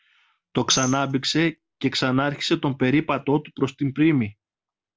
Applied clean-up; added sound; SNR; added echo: none; Tambourine; 11 dB; none.